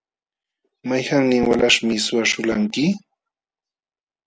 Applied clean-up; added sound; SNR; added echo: none; none; none; none.